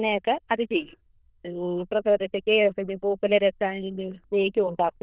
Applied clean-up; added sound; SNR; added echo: neural diffusion model UNIVERSE++.